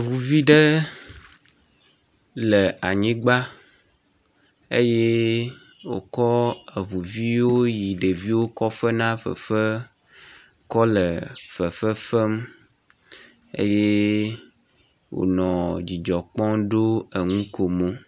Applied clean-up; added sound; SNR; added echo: none; Water / Splash, splatter; 19 dB; none.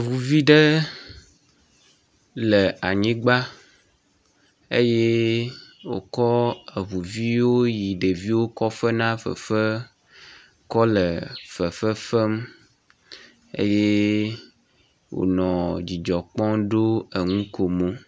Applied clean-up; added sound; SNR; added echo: none; none; none; none.